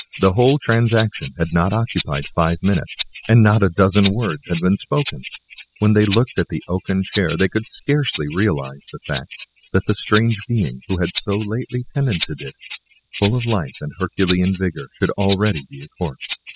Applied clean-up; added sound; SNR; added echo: classical method spectral subtraction.